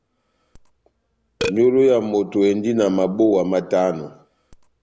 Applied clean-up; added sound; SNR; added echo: none; Burping, eructation; 16 dB; none.